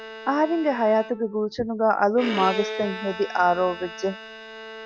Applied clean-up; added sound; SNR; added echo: none; Bowed string instrument; 11 dB; none.